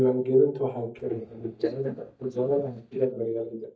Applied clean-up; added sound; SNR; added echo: neural mask model DeepFilterNet 3.